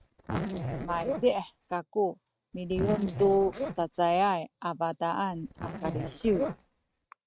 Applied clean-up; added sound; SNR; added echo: neural mask model RNNoise.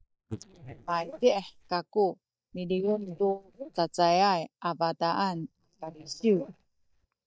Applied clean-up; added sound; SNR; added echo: neural mask model DeepFilterNet 3.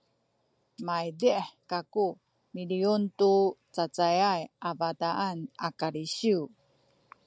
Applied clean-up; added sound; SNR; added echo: none; none; none; none.